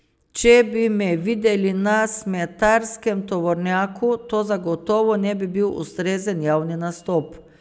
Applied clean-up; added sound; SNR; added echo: none; none; none; none.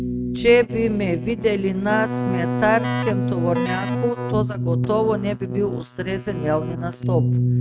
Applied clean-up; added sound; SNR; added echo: neural mask model RNNoise.